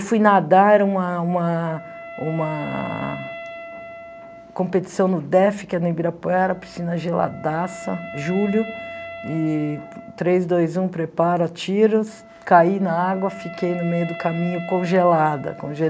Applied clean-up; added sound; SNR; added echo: none; Wind instrument, woodwind instrument; 16 dB; none.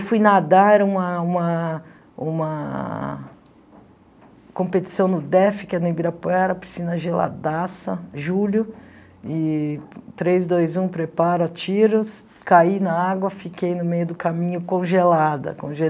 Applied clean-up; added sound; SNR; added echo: none; none; none; none.